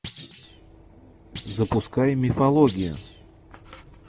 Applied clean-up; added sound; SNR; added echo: none; Thump, thud; 16 dB; none.